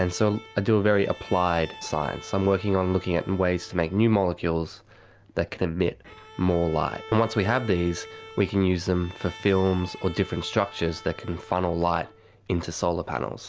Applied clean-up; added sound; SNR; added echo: none; Bowed string instrument; 19 dB; none.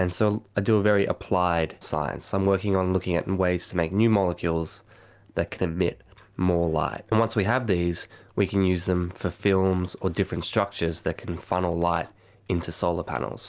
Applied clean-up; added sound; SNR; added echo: none; none; none; none.